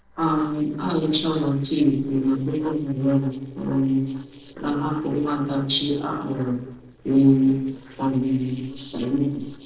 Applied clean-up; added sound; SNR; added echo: neural separator model SepFormer DNS4.